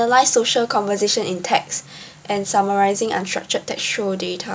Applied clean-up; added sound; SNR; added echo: none; none; none; none.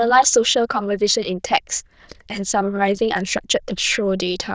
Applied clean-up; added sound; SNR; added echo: neural diffusion model UNIVERSE++.